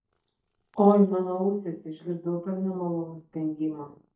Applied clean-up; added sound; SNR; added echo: neural mask model DeepFilterNet 3.